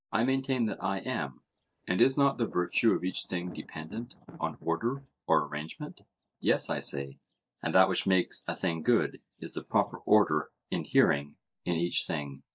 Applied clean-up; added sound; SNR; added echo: neural mask model DeepFilterNet 3.